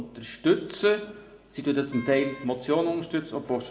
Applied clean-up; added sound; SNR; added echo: none; Wind instrument, woodwind instrument; 19 dB; reverberation time 0.8 s.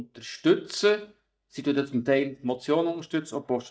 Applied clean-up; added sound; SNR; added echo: neural mask model DeepFilterNet 3.